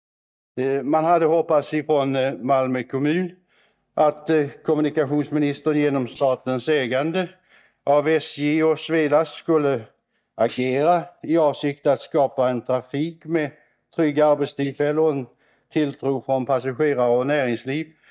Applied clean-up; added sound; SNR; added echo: neural mask model DeepFilterNet 3.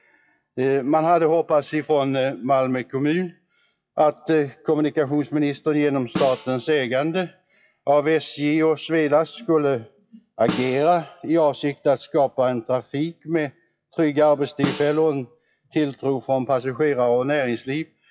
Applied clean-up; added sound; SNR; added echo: classical method WPE with log-MMSE.